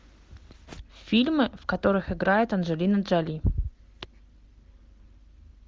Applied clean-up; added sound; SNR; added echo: none; none; none; none.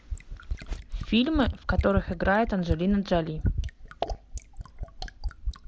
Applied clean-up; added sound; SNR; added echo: none; Fill (with liquid); 5 dB; none.